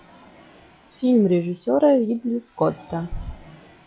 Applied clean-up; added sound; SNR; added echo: classical method log-MMSE.